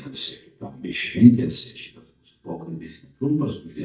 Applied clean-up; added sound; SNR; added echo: neural mask model DeepFilterNet 3.